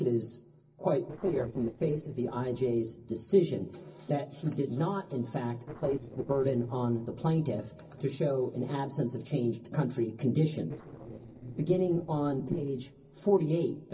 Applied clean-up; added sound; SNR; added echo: neural separator model SepFormer DNS4.